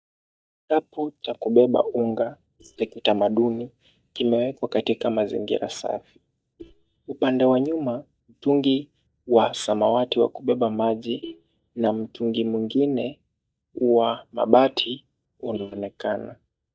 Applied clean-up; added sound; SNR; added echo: neural mask model DeepFilterNet 3.